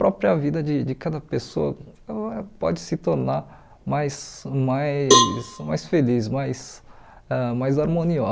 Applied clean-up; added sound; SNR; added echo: none; Cowbell; -1 dB; none.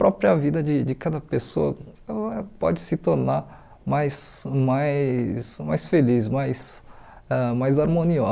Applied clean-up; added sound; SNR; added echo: none; none; none; none.